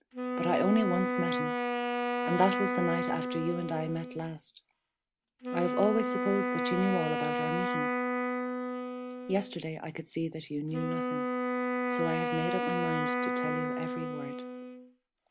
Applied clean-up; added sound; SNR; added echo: none; Wind instrument, woodwind instrument; -1 dB; none.